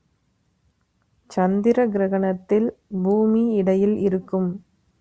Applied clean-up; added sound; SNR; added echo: none; none; none; none.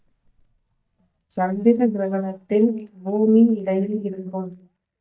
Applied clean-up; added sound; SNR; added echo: neural mask model DeepFilterNet 3.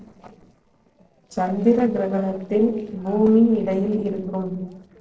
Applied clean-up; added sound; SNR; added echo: neural separator model SepFormer DNS4.